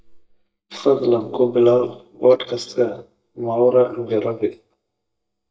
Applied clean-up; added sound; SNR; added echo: neural mask model DeepFilterNet 3.